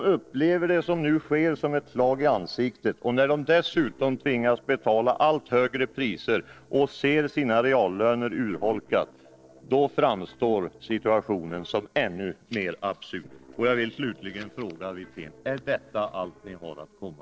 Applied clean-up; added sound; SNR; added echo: neural separator model SepFormer DNS4.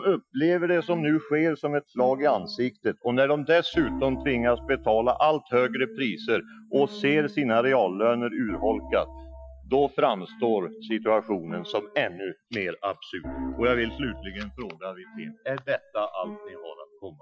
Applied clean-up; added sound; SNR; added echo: classical method Wiener filter.